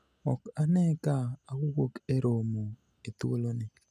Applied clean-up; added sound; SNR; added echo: none; none; none; none.